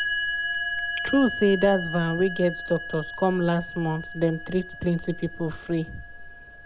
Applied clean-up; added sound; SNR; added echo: none; Chime; 7 dB; none.